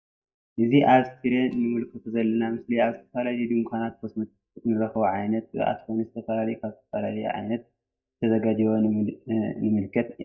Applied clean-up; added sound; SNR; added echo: neural mask model DeepFilterNet 3.